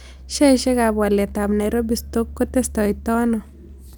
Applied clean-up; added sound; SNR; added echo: none; Engine; 16 dB; none.